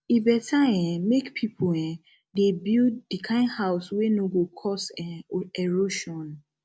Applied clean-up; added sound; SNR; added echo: none; none; none; none.